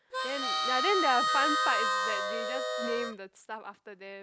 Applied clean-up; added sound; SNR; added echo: none; Harmonica; -4 dB; none.